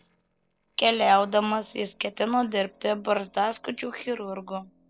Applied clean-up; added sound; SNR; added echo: neural separator model SepFormer DNS4.